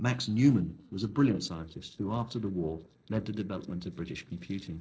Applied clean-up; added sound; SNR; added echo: neural separator model SepFormer DNS4.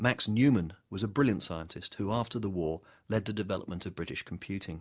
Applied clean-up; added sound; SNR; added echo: none; none; none; none.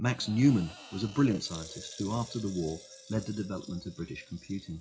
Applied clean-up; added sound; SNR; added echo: classical method WPE with log-MMSE.